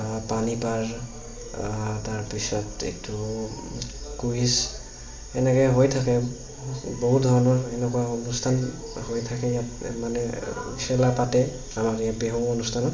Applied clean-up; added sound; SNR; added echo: none; none; none; reverberation time 1.8 s.